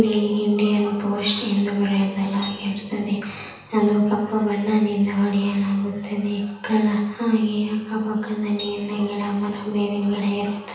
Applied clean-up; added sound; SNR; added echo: none; Piano; 19 dB; reverberation time 0.9 s.